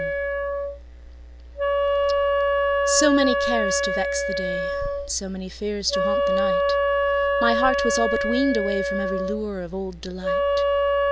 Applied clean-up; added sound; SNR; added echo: none; Wind instrument, woodwind instrument; -4 dB; none.